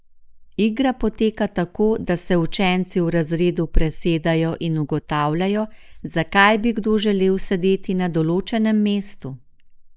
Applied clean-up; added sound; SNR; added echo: neural mask model Resemble Enhance denoiser.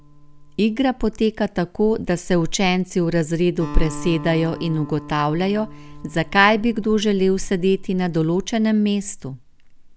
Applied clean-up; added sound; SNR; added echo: none; Acoustic guitar; 20 dB; none.